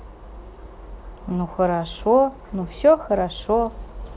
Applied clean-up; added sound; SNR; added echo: none; none; none; none.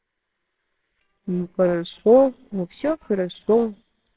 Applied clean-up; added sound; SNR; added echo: neural separator model SepFormer WHAMR!.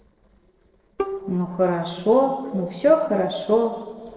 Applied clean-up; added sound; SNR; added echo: neural separator model SepFormer DNS4.